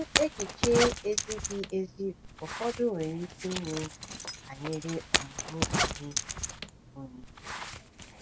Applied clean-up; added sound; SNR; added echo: none; Zipper (clothing); 1 dB; none.